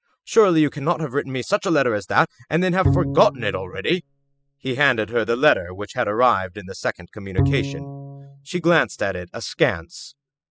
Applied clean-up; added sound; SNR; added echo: classical method spectral subtraction.